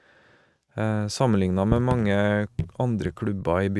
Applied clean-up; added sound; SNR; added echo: neural mask model RNNoise.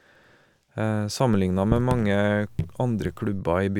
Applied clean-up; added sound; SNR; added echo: none; Raindrop / Drip; 9 dB; none.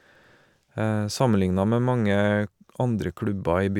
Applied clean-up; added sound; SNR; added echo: none; none; none; none.